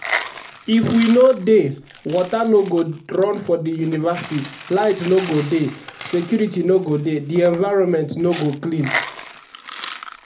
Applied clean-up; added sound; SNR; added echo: none; Coin (dropping); 14 dB; reverberation time 0.3 s.